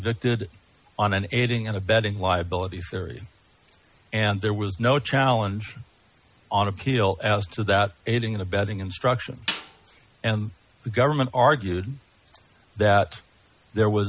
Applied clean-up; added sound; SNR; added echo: none; Snare drum; 13 dB; none.